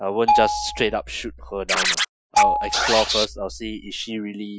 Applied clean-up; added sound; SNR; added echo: classical method Wiener filter.